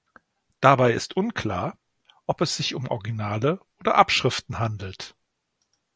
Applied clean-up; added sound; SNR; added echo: none; none; none; none.